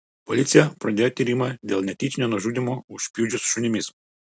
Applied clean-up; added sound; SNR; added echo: none; none; none; none.